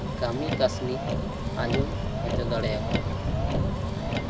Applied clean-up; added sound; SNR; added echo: none; Motor vehicle (road); -5 dB; none.